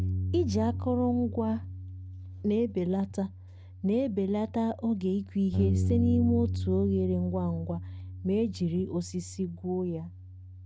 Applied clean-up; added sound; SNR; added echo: none; Bass guitar; 5 dB; none.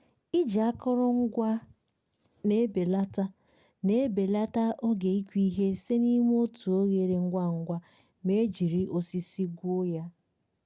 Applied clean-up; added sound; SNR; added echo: none; none; none; none.